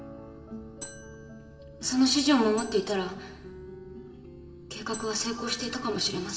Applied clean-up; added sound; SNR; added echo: none; Marimba, xylophone; 15 dB; reverberation time 1.1 s.